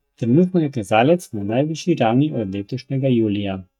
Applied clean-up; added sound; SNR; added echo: neural mask model DeepFilterNet 3.